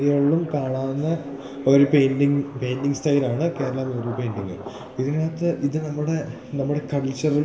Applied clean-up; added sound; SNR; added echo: none; Thunder; 20 dB; reverberation time 0.7 s.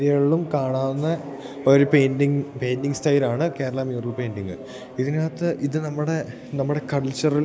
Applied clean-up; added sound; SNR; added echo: none; none; none; none.